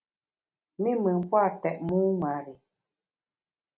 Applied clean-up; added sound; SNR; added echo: none; none; none; none.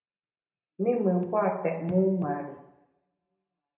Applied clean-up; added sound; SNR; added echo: none; none; none; reverberation time 0.8 s.